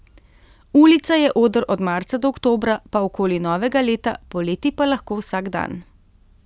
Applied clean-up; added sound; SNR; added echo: none; none; none; none.